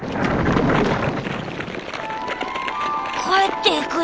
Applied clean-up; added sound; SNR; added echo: none; none; none; none.